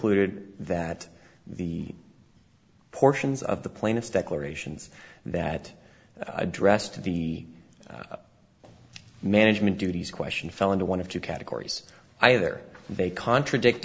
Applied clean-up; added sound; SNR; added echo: none; none; none; none.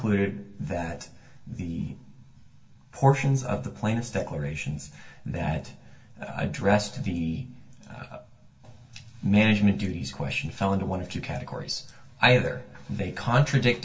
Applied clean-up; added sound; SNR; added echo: none; none; none; reverberation time 0.2 s.